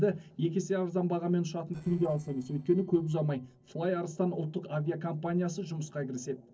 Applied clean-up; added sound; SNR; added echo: neural separator model SepFormer DNS4.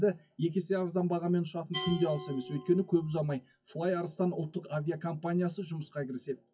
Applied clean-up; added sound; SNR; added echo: classical method WPE with log-MMSE.